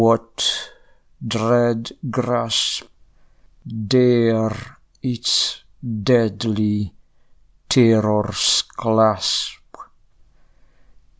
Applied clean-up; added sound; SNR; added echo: none; none; none; none.